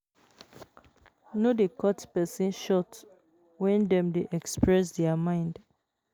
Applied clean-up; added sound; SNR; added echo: none; none; none; none.